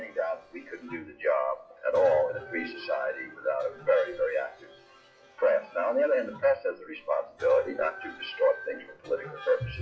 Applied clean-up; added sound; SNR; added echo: classical method WPE with log-MMSE.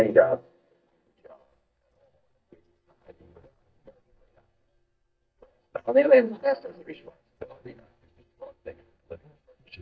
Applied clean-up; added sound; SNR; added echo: neural mask model DeepFilterNet 3.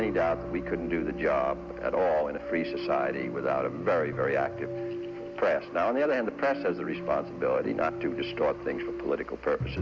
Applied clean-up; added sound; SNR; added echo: none; none; none; none.